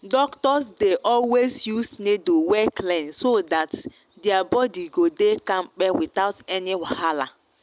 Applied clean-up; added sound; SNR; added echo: none; none; none; none.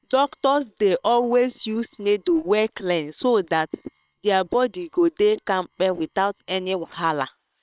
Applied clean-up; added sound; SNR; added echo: neural separator model SepFormer WHAM!.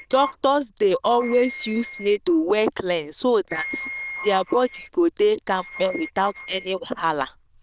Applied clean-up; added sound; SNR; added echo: neural diffusion model UNIVERSE++.